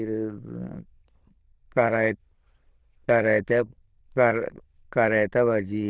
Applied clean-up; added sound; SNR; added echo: neural diffusion model UNIVERSE++.